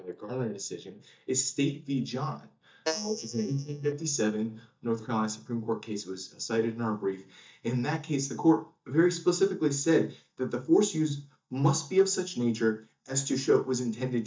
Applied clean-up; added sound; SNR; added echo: neural mask model DeepFilterNet 3.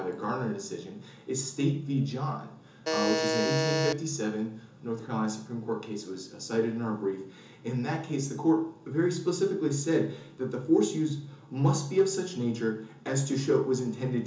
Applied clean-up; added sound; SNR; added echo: none; Alarm; 0 dB; reverberation time 0.7 s.